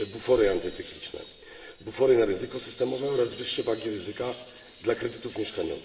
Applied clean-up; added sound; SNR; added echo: none; Screech; 5 dB; reverberation time 2.2 s.